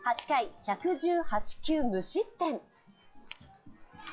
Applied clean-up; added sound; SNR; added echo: classical method log-MMSE.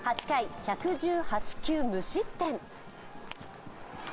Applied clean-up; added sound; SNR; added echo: none; Squeak; 5 dB; none.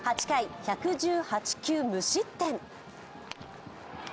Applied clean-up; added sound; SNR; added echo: none; none; none; none.